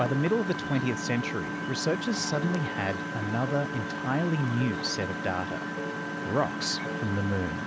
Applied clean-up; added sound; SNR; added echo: none; Engine; 4 dB; none.